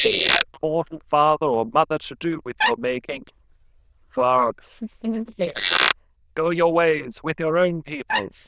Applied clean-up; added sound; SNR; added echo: neural diffusion model UNIVERSE++.